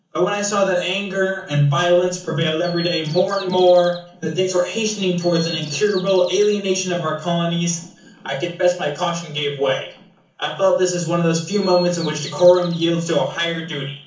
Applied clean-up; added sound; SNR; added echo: none; Bird vocalization, bird call, bird song; 17 dB; reverberation time 0.7 s.